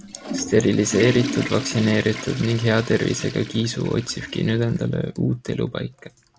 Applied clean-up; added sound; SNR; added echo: none; Toilet flush / Water; 11 dB; none.